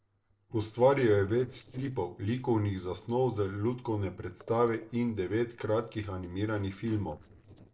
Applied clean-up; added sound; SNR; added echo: neural separator model SepFormer DNS4.